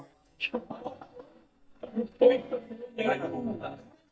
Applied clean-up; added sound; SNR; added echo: neural mask model DeepFilterNet 3.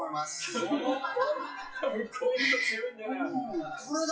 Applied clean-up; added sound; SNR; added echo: classical method WPE with log-MMSE.